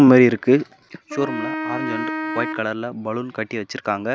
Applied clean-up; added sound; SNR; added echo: none; Wind instrument, woodwind instrument; 9 dB; none.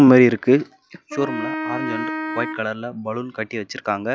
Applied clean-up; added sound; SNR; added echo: classical method log-MMSE.